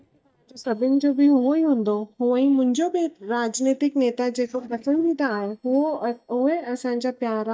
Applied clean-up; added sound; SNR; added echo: neural mask model DeepFilterNet 3.